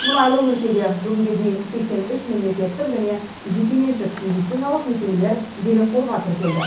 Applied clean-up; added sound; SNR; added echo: none; Bird vocalization, bird call, bird song; 13 dB; reverberation time 0.6 s.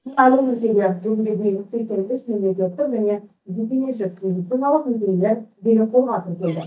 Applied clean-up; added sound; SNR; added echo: neural mask model DeepFilterNet 3.